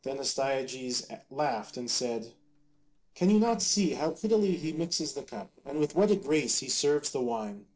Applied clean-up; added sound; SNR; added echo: neural separator model SepFormer DNS4.